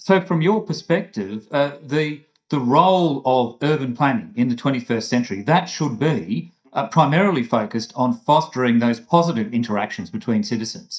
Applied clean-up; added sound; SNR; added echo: neural mask model DeepFilterNet 3.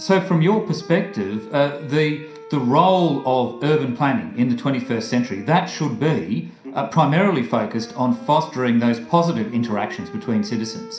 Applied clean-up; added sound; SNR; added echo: none; Wind instrument, woodwind instrument; 20 dB; reverberation time 0.5 s.